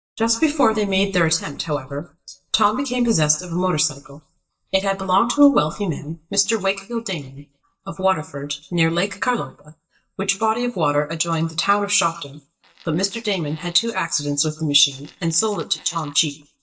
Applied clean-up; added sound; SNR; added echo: neural mask model DeepFilterNet 3.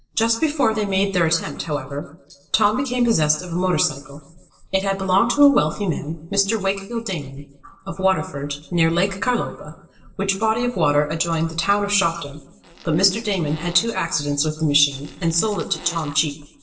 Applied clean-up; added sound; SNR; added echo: neural separator model SepFormer DNS4.